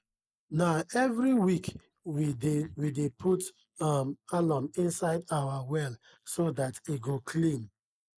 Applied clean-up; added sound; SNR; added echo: neural mask model Resemble Enhance denoiser.